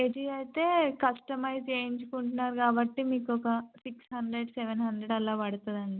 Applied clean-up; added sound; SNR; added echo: none; none; none; none.